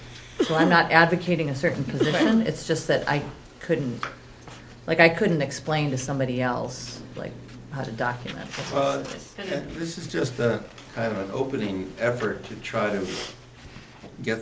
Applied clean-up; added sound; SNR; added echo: none; Cough; 3 dB; none.